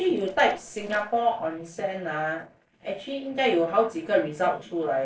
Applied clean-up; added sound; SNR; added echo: neural separator model SepFormer DNS4.